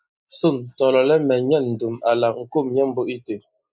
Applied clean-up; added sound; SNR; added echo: neural mask model Resemble Enhance denoiser.